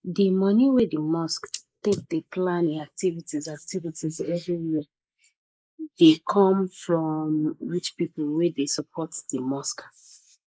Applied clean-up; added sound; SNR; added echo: neural mask model Resemble Enhance denoiser.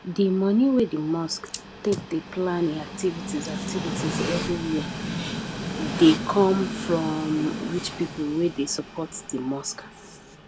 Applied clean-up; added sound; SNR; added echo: none; Train; 8 dB; none.